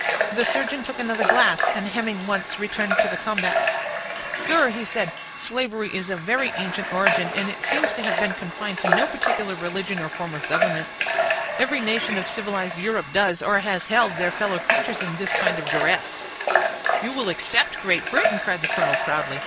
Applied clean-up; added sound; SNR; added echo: none; Water tap, faucet / Water; 0 dB; none.